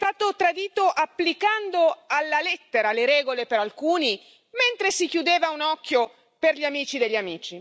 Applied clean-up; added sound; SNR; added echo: none; none; none; none.